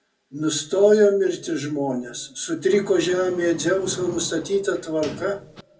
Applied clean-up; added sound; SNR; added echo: none; Sliding door; 16 dB; reverberation time 0.2 s.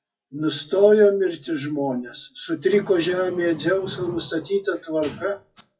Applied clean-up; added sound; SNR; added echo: classical method WPE with log-MMSE.